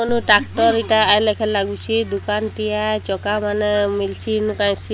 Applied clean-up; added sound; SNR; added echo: none; none; none; none.